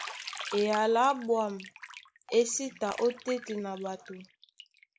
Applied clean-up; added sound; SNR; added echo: none; Bathtub (filling or washing); 14 dB; none.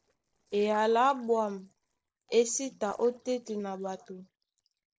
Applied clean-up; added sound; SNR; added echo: neural separator model SepFormer DNS4.